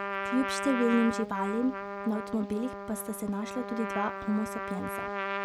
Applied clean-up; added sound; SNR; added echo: none; Trumpet; 4 dB; none.